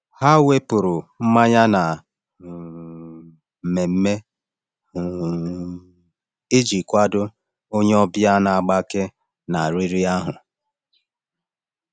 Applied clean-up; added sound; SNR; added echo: none; none; none; none.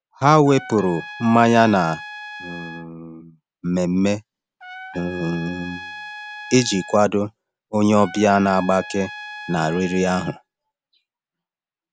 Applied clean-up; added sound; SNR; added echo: none; Trumpet; 15 dB; none.